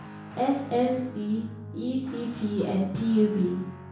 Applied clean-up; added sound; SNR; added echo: none; Guitar; 14 dB; reverberation time 0.6 s.